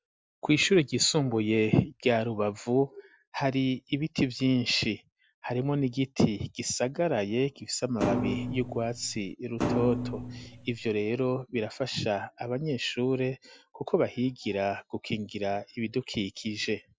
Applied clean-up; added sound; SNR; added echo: none; Thump, thud; 3 dB; none.